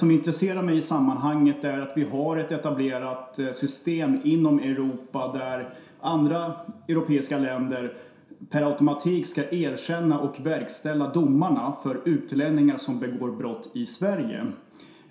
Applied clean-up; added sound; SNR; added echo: none; none; none; reverberation time 0.7 s.